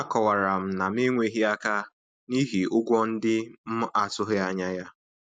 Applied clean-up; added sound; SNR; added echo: none; none; none; none.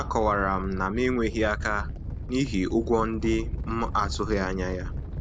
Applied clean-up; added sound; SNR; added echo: none; Animal; 5 dB; none.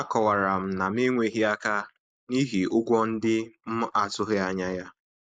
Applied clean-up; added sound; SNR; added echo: neural mask model Resemble Enhance denoiser.